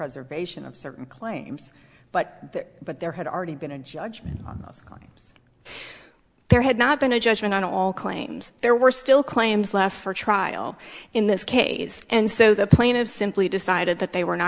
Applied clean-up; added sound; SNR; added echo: none; none; none; none.